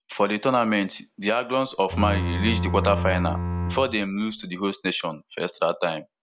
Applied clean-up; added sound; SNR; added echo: none; Bowed string instrument; 2 dB; none.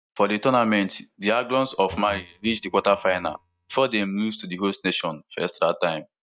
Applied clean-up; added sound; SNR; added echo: neural mask model DeepFilterNet 3.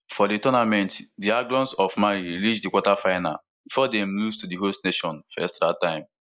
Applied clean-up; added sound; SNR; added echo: neural mask model Resemble Enhance denoiser.